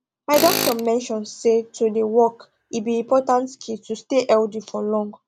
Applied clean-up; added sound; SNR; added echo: none; Tools; 9 dB; none.